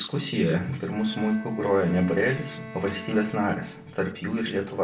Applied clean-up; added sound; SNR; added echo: none; Bowed string instrument; 16 dB; reverberation time 0.3 s.